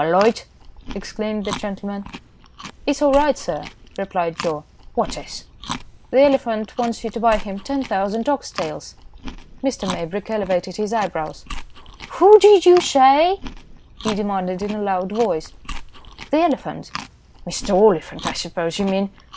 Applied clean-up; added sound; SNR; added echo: none; Chewing, mastication; 14 dB; none.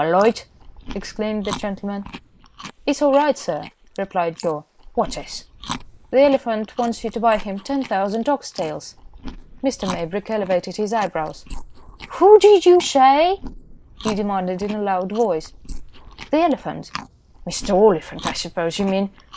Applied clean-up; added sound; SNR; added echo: neural mask model Resemble Enhance denoiser.